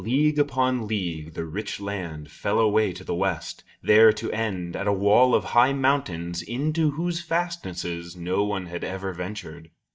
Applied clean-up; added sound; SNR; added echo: neural mask model DeepFilterNet 3.